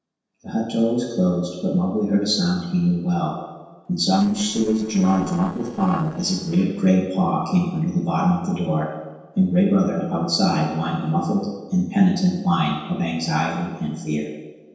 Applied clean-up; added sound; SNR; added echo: neural separator model SepFormer DNS4.